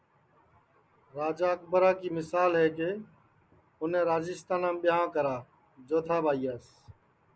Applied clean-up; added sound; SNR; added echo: none; none; none; none.